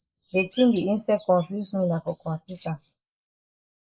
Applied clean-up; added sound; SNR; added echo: neural mask model Resemble Enhance denoiser.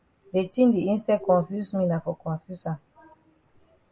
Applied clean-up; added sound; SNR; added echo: none; none; none; none.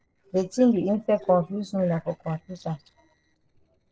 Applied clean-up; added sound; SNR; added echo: neural separator model SepFormer DNS4.